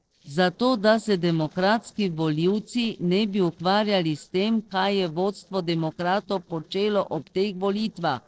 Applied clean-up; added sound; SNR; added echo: neural separator model SepFormer DNS4.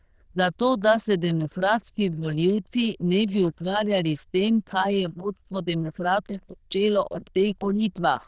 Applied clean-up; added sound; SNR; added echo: neural diffusion model UNIVERSE++.